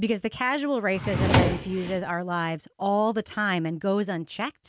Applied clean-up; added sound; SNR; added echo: none; Drawer open or close; -1 dB; none.